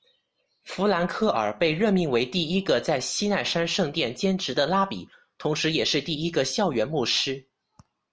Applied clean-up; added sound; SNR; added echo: none; none; none; none.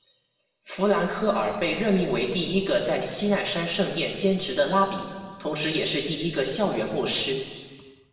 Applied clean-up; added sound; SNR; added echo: none; none; none; reverberation time 1.5 s.